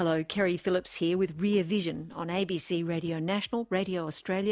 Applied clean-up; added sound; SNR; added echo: none; none; none; none.